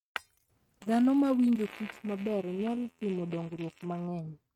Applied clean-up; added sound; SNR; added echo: neural mask model RNNoise.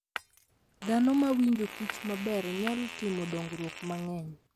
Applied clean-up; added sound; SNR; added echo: none; Shatter + Fart; 12 dB; none.